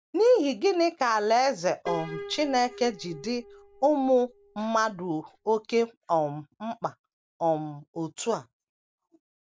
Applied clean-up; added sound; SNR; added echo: none; Piano; 16 dB; none.